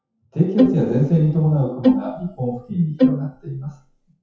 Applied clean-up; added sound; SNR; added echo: classical method WPE with log-MMSE.